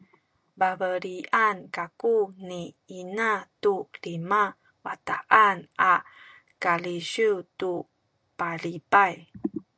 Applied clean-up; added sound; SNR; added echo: none; none; none; none.